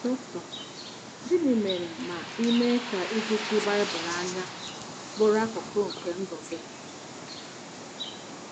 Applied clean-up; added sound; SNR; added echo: none; Bird; 8 dB; none.